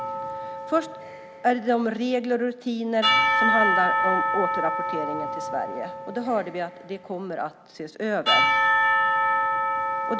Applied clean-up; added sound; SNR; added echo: none; Church bell / Percussion; -3 dB; none.